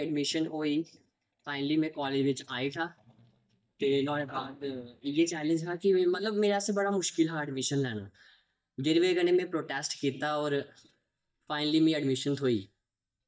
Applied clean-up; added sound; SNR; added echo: neural mask model DeepFilterNet 3.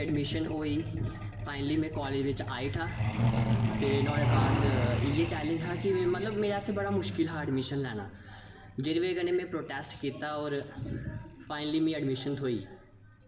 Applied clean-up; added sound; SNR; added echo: none; Truck; 2 dB; reverberation time 0.7 s.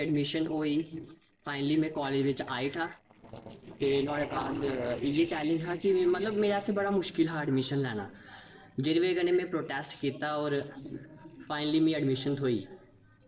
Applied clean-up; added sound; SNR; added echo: neural separator model SepFormer DNS4.